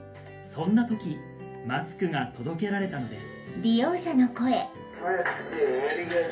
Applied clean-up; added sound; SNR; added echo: none; none; none; reverberation time 0.3 s.